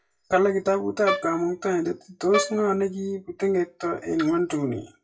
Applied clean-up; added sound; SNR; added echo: classical method WPE with log-MMSE.